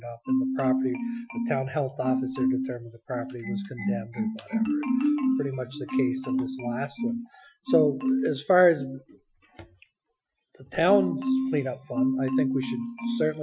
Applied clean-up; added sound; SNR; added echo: classical method Wiener filter.